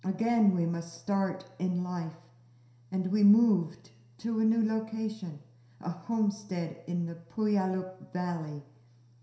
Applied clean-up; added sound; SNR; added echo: none; none; none; reverberation time 0.7 s.